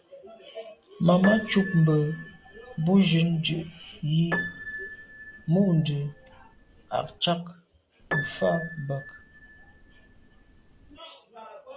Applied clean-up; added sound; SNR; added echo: none; Piano; 11 dB; none.